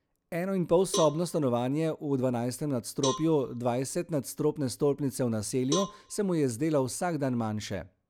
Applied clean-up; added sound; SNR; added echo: none; Cowbell; 13 dB; none.